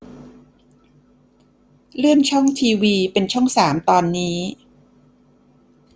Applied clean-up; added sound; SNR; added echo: none; none; none; none.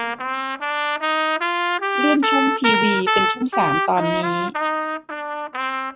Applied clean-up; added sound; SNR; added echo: neural mask model RNNoise.